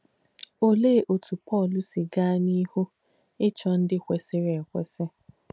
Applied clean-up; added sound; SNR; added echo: none; none; none; none.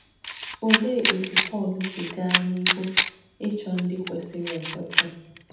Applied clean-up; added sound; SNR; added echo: none; Camera; -1 dB; reverberation time 0.8 s.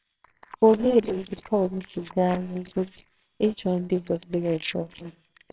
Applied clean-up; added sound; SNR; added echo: neural separator model SepFormer WHAMR!.